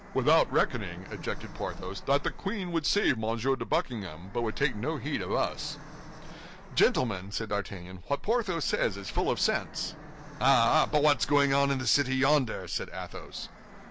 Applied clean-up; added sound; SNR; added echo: none; Fixed-wing aircraft, airplane; 19 dB; none.